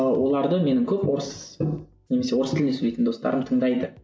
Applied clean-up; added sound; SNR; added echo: none; none; none; none.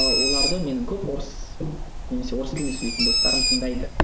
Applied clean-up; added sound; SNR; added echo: none; Bird; -4 dB; none.